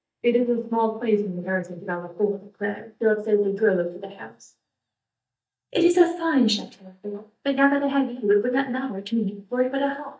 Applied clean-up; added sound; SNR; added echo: neural mask model DeepFilterNet 3.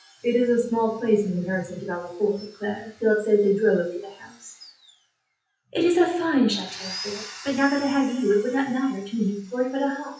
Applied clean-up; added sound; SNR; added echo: classical method WPE with log-MMSE.